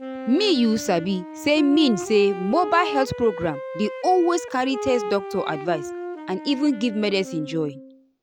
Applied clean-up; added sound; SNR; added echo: none; Wind instrument, woodwind instrument; 10 dB; none.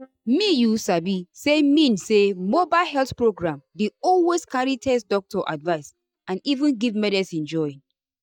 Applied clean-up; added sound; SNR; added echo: neural mask model DeepFilterNet 3.